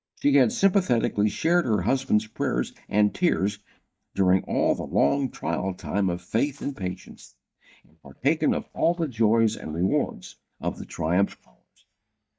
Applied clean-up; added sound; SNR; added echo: neural mask model DeepFilterNet 3.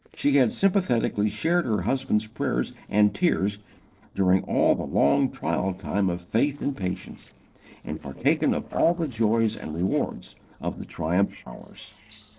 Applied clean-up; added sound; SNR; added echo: neural separator model SepFormer DNS4.